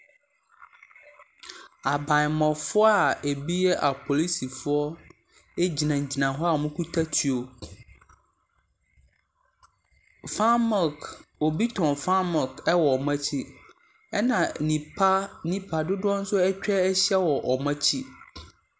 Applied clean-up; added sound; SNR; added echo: none; none; none; none.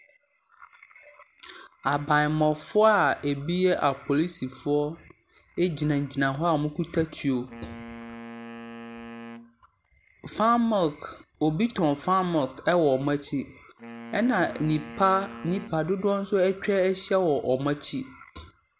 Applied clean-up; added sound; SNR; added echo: none; Wind instrument, woodwind instrument; 16 dB; none.